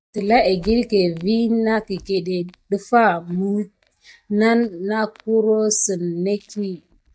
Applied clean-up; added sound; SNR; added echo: neural mask model DeepFilterNet 3.